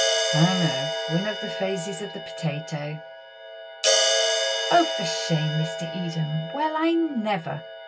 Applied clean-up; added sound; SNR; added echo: none; Crash cymbal; 1 dB; none.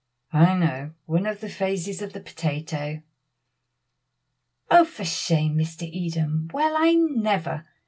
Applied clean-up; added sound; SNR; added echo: none; none; none; none.